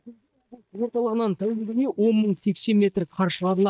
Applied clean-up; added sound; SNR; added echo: neural mask model DeepFilterNet 3.